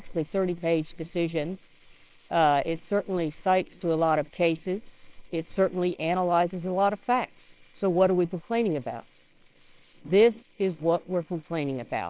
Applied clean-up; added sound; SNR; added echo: neural separator model SepFormer WHAMR!.